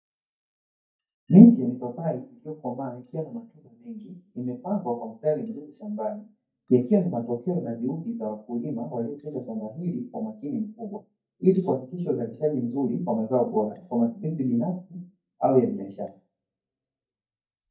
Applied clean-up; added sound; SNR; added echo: neural mask model DeepFilterNet 3.